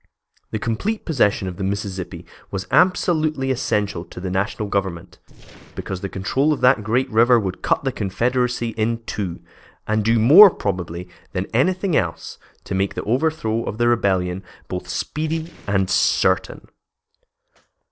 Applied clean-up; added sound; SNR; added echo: neural separator model SepFormer DNS4.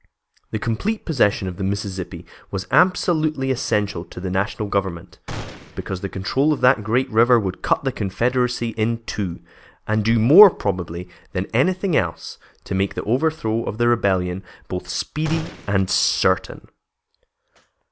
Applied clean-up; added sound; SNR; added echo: none; Gunshot, gunfire; 14 dB; none.